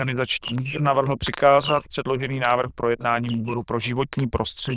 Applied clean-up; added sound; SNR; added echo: neural diffusion model UNIVERSE++.